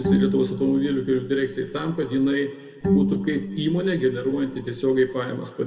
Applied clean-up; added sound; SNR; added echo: none; Bowed string instrument; 3 dB; reverberation time 1.7 s.